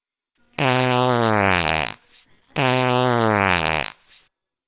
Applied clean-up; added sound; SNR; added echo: neural separator model SepFormer WHAMR!.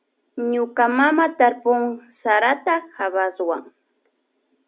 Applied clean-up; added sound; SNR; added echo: none; none; none; none.